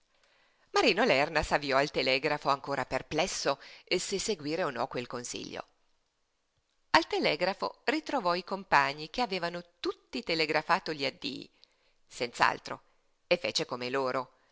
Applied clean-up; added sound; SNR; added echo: none; none; none; none.